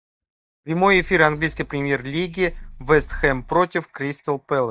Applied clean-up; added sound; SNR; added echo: neural mask model DeepFilterNet 3.